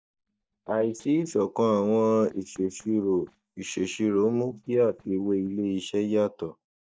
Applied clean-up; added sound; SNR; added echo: neural mask model DeepFilterNet 3.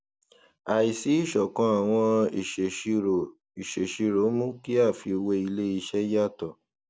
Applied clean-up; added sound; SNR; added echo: none; none; none; none.